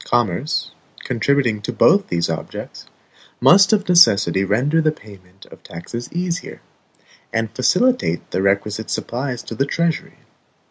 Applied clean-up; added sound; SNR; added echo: none; none; none; none.